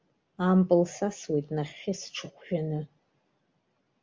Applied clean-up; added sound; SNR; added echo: none; none; none; none.